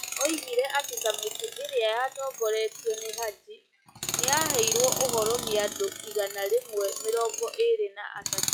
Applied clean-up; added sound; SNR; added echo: classical method log-MMSE.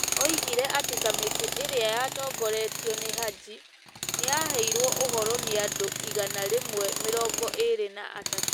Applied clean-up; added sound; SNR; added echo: none; Tools; 1 dB; none.